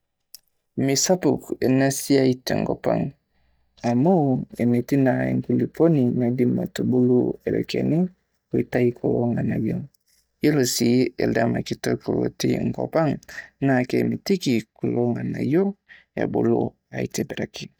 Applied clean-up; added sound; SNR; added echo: neural mask model DeepFilterNet 3.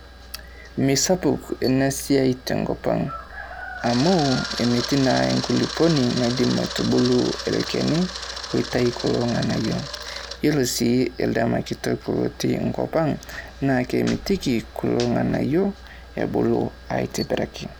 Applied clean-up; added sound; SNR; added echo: none; Camera; 12 dB; none.